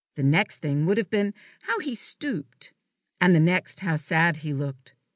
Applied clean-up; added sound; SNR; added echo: none; none; none; none.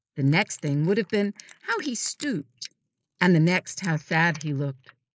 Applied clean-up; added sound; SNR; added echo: neural mask model Resemble Enhance denoiser.